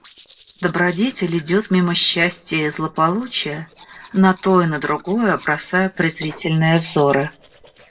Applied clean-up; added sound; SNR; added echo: neural separator model SepFormer DNS4.